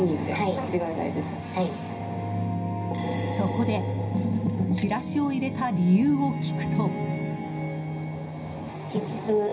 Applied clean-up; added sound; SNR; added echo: none; none; none; reverberation time 0.4 s.